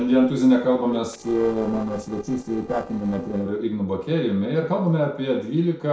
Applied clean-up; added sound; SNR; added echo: neural separator model SepFormer DNS4.